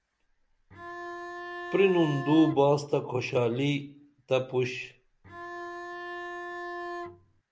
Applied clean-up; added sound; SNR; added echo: none; Bowed string instrument; 10 dB; none.